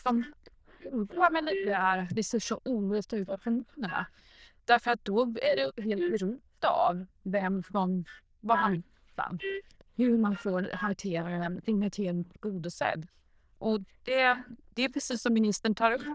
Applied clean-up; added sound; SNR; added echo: neural diffusion model UNIVERSE++.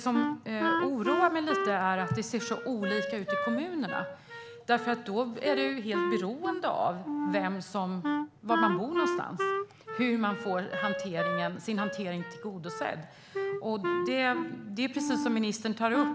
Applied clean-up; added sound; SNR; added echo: none; Wind instrument, woodwind instrument; 2 dB; none.